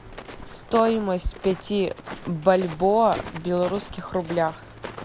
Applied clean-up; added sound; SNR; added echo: none; Walk, footsteps; 14 dB; none.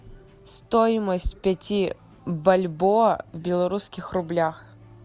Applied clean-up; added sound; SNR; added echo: none; none; none; none.